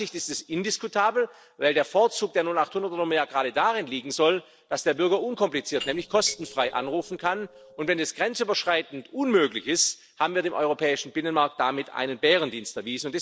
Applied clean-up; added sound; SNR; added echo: neural separator model SepFormer DNS4.